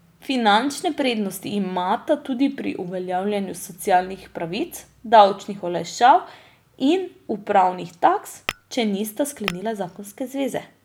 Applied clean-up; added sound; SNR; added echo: none; Tap / Glass; 12 dB; none.